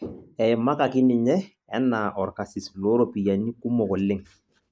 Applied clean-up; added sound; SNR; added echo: neural mask model Resemble Enhance denoiser.